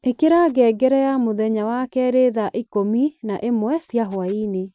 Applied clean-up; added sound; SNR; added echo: none; none; none; none.